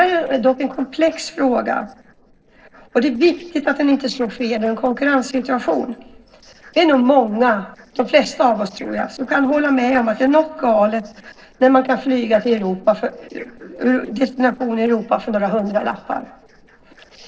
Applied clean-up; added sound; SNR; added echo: neural separator model SepFormer DNS4.